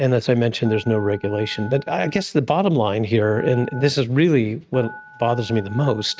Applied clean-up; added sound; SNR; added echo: neural mask model RNNoise.